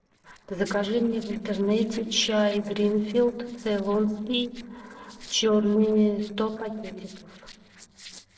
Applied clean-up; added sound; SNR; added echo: neural separator model SepFormer DNS4.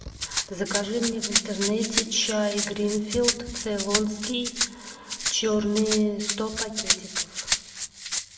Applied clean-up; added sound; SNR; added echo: none; Rattle (instrument); 2 dB; reverberation time 1.2 s.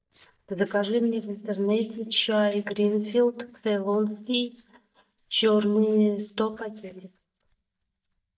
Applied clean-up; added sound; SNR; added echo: neural mask model DeepFilterNet 3.